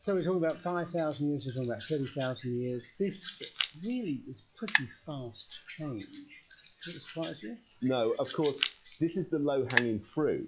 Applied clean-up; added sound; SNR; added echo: classical method log-MMSE.